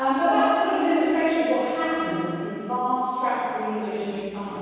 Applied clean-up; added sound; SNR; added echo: none; none; none; reverberation time 2.2 s.